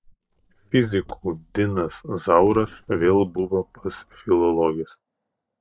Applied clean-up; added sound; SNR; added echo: neural mask model DeepFilterNet 3.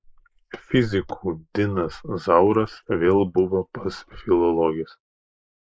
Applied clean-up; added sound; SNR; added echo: neural mask model Resemble Enhance denoiser.